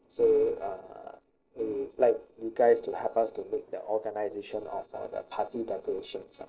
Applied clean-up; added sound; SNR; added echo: neural separator model SepFormer DNS4.